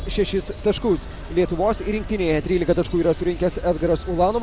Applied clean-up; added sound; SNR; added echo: none; Bird vocalization, bird call, bird song; 10 dB; none.